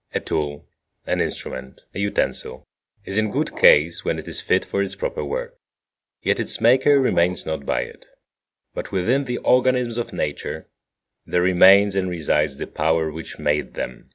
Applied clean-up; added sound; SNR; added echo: none; Glass; 17 dB; none.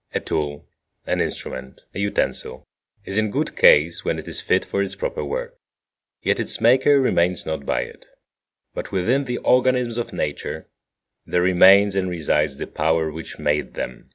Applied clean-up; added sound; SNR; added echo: none; none; none; none.